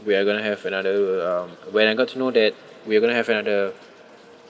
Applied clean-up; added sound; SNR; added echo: none; none; none; none.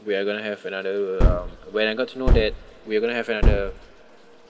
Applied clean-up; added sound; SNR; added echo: none; Gunshot, gunfire; -4 dB; none.